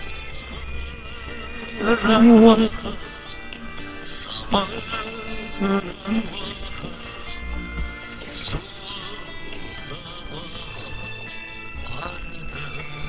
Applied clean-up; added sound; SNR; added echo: neural separator model SepFormer WHAMR!.